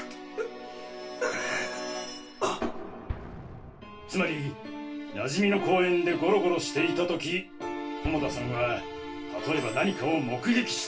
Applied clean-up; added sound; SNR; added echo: none; Explosion; 18 dB; reverberation time 0.2 s.